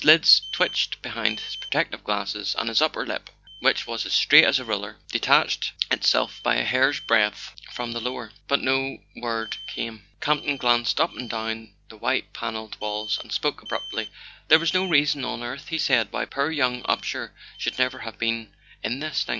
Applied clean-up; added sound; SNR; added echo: none; Alarm; 17 dB; none.